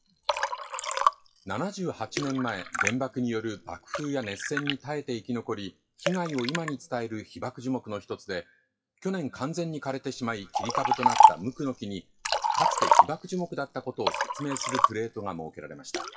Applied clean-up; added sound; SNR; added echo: classical method WPE with log-MMSE.